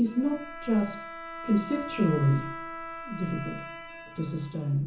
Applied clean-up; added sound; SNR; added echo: none; Bowed string instrument; 11 dB; reverberation time 0.7 s.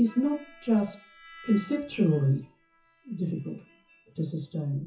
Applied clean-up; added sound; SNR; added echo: classical method WPE with log-MMSE.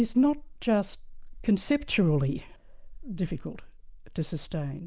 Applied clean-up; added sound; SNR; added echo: none; none; none; none.